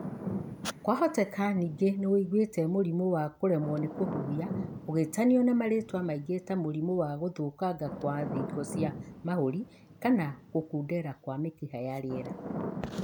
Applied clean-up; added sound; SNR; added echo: none; Thunder / Rain; 11 dB; none.